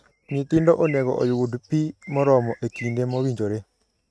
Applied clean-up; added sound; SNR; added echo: neural mask model RNNoise.